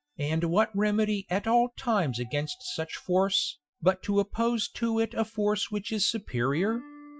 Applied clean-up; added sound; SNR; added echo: classical method Wiener filter.